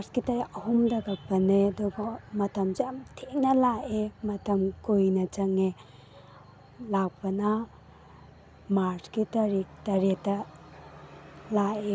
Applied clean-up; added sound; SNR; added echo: none; none; none; none.